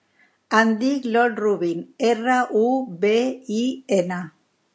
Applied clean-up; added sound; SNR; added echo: none; none; none; none.